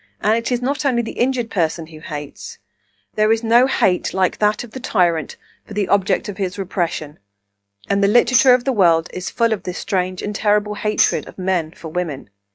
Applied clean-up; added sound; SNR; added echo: neural mask model RNNoise.